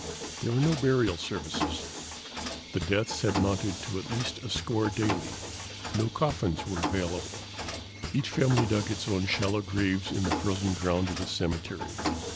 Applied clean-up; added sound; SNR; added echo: none; Mechanisms; 6 dB; none.